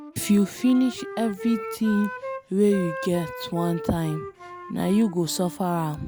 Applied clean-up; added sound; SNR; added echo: none; Wind instrument, woodwind instrument; 12 dB; none.